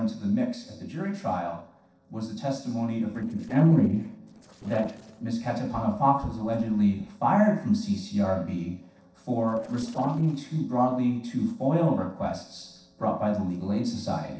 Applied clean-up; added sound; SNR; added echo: neural separator model SepFormer DNS4.